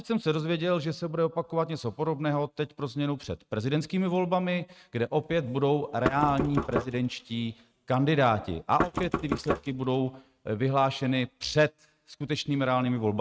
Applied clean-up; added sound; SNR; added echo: neural mask model RNNoise.